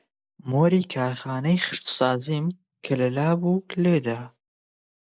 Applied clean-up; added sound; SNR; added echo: neural mask model Resemble Enhance denoiser.